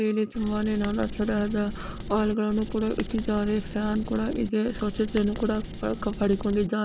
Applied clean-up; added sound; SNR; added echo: none; Writing; 9 dB; none.